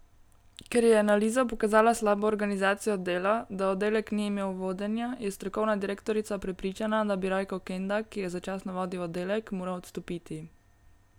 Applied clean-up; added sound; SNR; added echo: none; none; none; none.